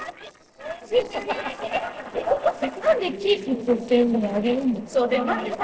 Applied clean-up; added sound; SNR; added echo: neural separator model SepFormer DNS4.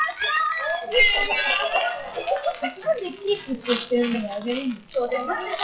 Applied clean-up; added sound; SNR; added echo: classical method WPE with log-MMSE.